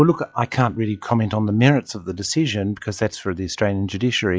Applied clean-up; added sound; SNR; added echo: classical method log-MMSE.